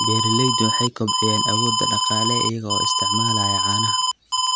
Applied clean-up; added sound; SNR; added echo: none; Alarm; -4 dB; none.